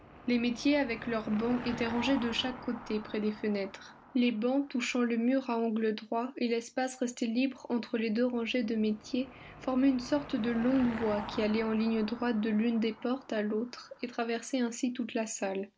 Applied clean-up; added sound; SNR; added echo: none; Car passing by / Engine; 16 dB; none.